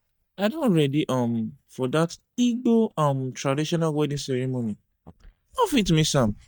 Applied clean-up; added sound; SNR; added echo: neural mask model DeepFilterNet 3.